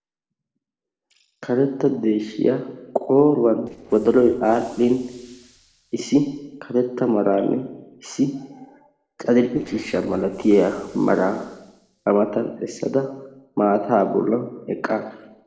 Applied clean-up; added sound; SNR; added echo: neural separator model SepFormer DNS4.